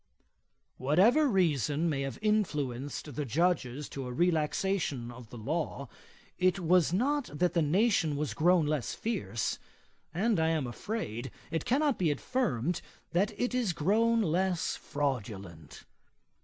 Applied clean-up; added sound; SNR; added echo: none; none; none; none.